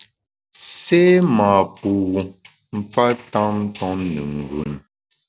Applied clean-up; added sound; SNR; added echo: none; none; none; none.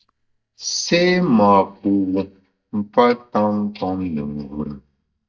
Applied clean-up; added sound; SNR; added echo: neural mask model DeepFilterNet 3.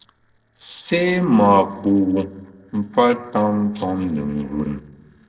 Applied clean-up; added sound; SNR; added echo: neural separator model SepFormer DNS4.